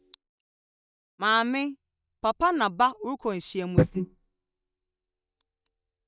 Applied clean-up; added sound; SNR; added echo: neural mask model DeepFilterNet 3.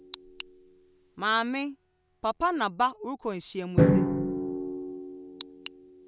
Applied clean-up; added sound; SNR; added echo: none; Drum; -2 dB; none.